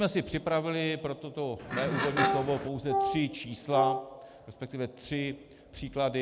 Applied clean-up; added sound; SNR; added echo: none; Wind instrument, woodwind instrument + Livestock, farm animals, working animals; -1 dB; none.